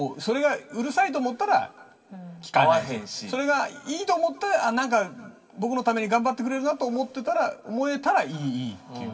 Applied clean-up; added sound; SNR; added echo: none; none; none; reverberation time 2.0 s.